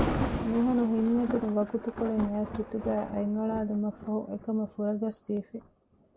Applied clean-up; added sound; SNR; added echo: none; Thunder; 7 dB; none.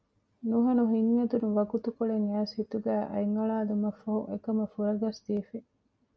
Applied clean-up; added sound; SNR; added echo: none; none; none; none.